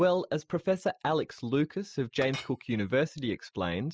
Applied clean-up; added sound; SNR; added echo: classical method spectral subtraction.